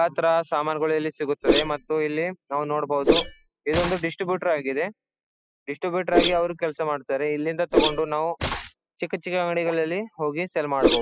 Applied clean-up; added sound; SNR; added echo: classical method spectral subtraction.